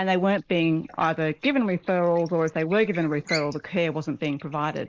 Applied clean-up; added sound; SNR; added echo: neural mask model Resemble Enhance denoiser.